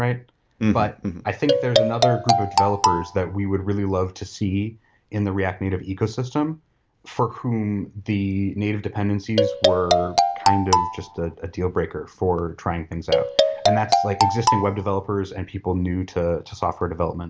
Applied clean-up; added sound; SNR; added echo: none; Marimba, xylophone; -4 dB; none.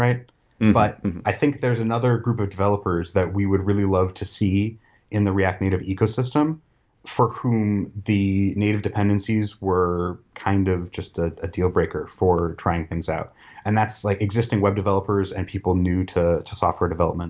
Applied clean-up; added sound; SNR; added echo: none; none; none; none.